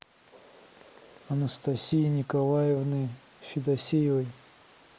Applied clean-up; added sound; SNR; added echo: none; none; none; none.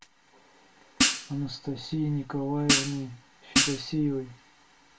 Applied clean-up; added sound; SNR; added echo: none; Hi-hat; -4 dB; reverberation time 0.2 s.